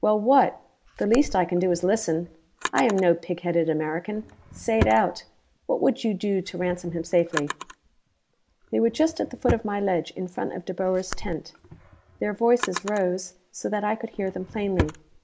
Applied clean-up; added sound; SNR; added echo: none; Drawer open or close; 11 dB; none.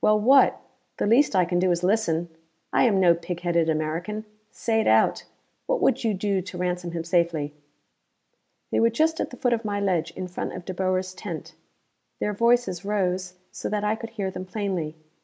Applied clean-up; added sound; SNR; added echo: none; none; none; none.